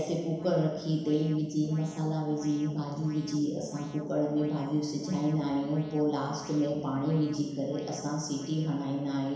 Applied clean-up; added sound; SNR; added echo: none; Alarm; 18 dB; reverberation time 1.0 s.